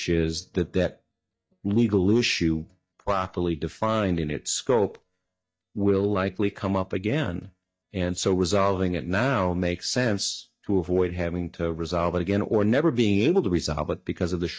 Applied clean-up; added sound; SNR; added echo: neural mask model DeepFilterNet 3.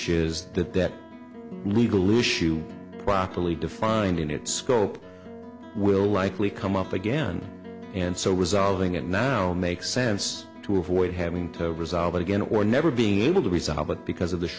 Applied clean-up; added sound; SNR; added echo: none; Plucked string instrument; 15 dB; none.